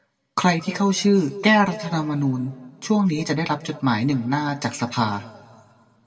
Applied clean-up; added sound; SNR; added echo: none; none; none; reverberation time 1.3 s.